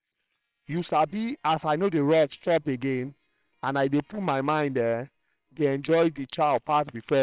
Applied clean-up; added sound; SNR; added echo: neural separator model SepFormer WHAMR!.